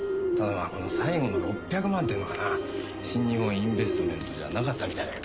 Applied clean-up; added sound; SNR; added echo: none; Bird; 2 dB; none.